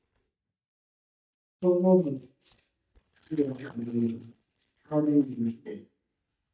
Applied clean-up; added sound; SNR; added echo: neural mask model DeepFilterNet 3.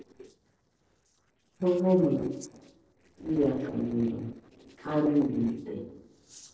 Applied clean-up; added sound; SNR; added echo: neural separator model SepFormer DNS4.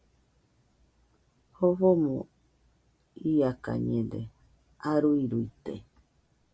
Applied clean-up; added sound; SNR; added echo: none; none; none; none.